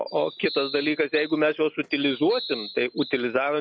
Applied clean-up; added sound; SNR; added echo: classical method log-MMSE.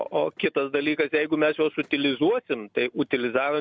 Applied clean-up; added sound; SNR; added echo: none; none; none; none.